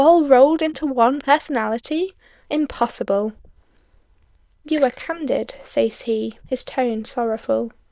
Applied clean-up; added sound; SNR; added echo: neural diffusion model UNIVERSE++.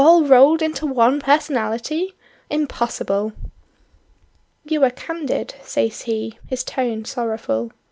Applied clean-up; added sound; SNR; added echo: none; none; none; none.